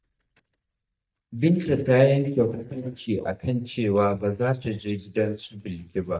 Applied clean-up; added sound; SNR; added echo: neural mask model DeepFilterNet 3.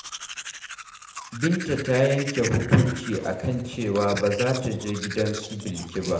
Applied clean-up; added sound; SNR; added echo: none; Domestic sounds, home sounds; 12 dB; reverberation time 0.8 s.